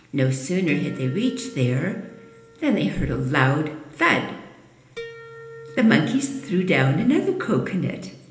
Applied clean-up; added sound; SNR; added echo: none; Harp; 19 dB; reverberation time 1.0 s.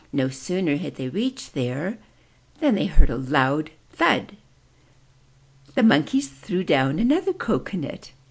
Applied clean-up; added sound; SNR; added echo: none; none; none; none.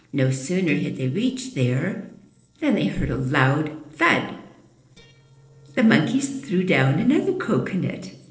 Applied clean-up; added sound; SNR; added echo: neural separator model SepFormer DNS4.